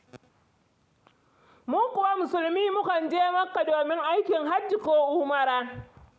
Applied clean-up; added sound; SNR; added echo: none; none; none; none.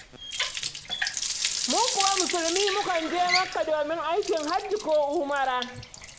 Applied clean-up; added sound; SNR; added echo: none; Water tap, faucet; 3 dB; none.